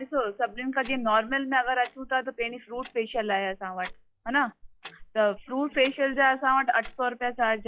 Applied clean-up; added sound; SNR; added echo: classical method log-MMSE.